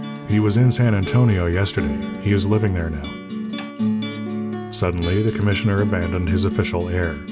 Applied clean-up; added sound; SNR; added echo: none; Acoustic guitar; 6 dB; none.